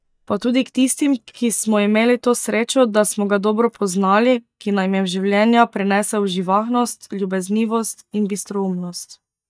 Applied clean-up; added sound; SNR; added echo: neural mask model DeepFilterNet 3.